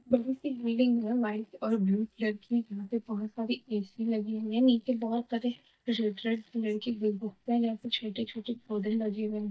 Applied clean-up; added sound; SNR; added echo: neural mask model DeepFilterNet 3.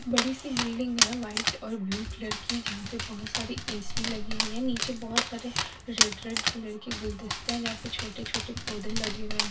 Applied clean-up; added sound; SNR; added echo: none; Dog; -3 dB; reverberation time 0.2 s.